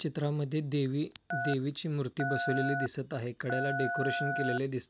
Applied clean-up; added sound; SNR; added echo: none; Telephone; 3 dB; none.